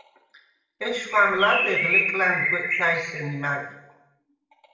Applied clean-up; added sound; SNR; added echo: none; Bird; 0 dB; reverberation time 0.8 s.